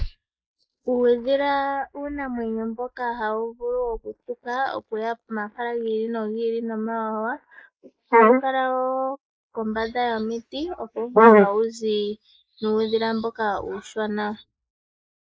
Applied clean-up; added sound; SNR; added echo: neural mask model Resemble Enhance denoiser.